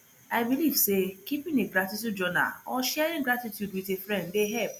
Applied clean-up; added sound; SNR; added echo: none; none; none; none.